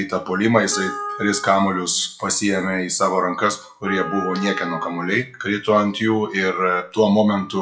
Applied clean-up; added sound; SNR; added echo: classical method WPE with log-MMSE.